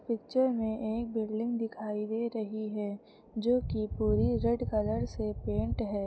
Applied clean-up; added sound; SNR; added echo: none; none; none; none.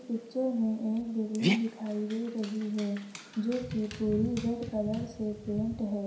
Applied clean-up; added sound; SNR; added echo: none; Dog; 9 dB; reverberation time 0.7 s.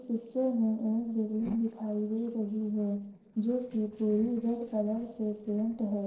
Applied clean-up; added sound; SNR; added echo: neural separator model SepFormer DNS4.